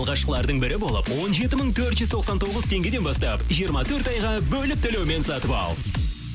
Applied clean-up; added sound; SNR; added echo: none; none; none; none.